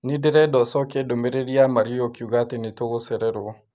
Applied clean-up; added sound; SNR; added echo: none; none; none; none.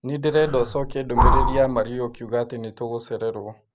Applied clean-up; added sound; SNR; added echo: none; Breathing; -2 dB; none.